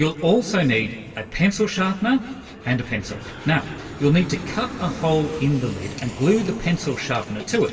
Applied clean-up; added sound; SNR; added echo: none; Aircraft; 15 dB; reverberation time 2.6 s.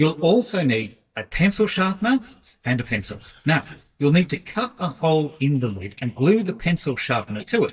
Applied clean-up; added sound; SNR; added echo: neural mask model DeepFilterNet 3.